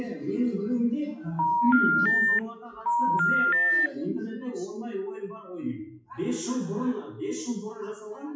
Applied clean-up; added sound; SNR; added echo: classical method WPE with log-MMSE.